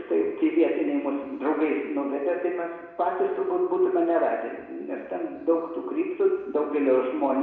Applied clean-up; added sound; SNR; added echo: none; none; none; reverberation time 1.0 s.